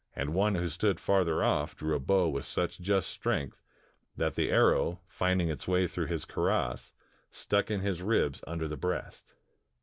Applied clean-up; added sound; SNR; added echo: none; none; none; none.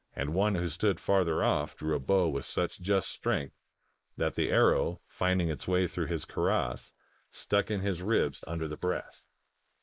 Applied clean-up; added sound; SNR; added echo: neural mask model Resemble Enhance denoiser.